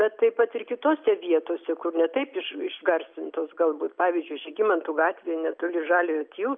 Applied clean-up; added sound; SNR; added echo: none; none; none; none.